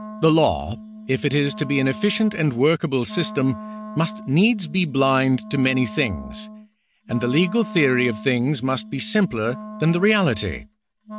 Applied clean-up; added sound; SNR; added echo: none; Wind instrument, woodwind instrument; 15 dB; none.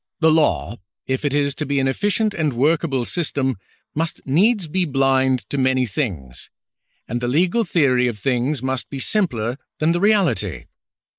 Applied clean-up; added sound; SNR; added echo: neural mask model Resemble Enhance denoiser.